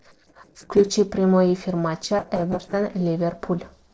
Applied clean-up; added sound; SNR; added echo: neural separator model SepFormer DNS4.